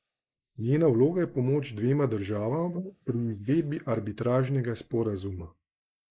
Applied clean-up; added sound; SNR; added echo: neural mask model Resemble Enhance denoiser.